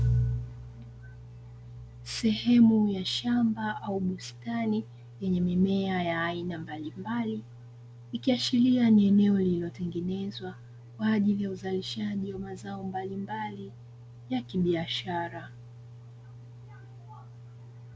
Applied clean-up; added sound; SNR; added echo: none; none; none; none.